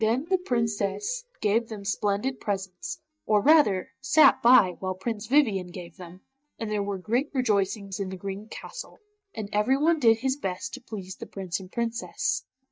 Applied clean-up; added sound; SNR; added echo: neural mask model DeepFilterNet 3.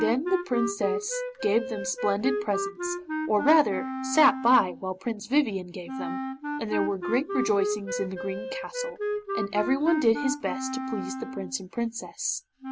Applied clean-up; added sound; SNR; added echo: none; Wind instrument, woodwind instrument; 5 dB; none.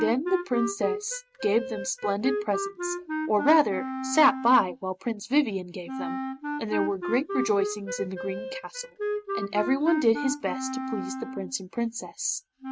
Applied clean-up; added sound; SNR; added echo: neural mask model RNNoise.